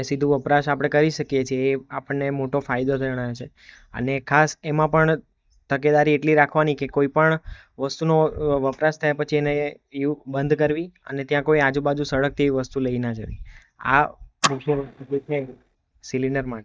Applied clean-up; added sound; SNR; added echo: neural mask model DeepFilterNet 3.